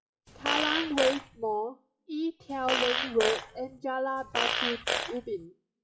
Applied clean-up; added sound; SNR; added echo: classical method WPE with log-MMSE.